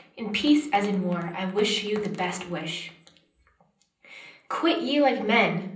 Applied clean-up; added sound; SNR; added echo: none; none; none; reverberation time 0.6 s.